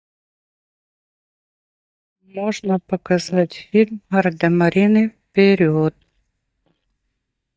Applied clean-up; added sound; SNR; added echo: neural mask model DeepFilterNet 3.